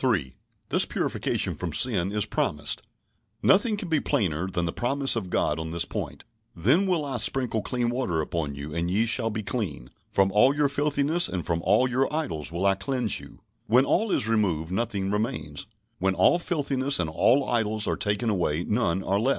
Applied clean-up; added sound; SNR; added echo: none; none; none; none.